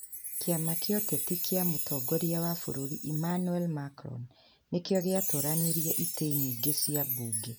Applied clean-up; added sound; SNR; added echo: none; Chime; 2 dB; none.